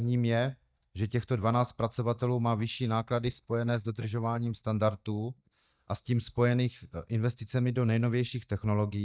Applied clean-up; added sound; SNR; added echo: neural mask model DeepFilterNet 3.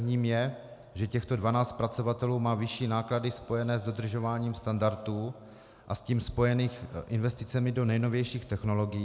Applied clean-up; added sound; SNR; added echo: none; none; none; none.